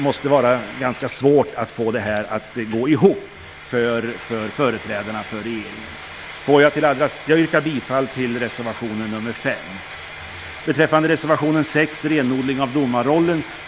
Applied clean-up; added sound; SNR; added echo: none; Frying (food); 16 dB; none.